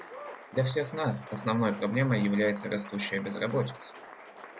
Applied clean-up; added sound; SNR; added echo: none; Applause; 15 dB; none.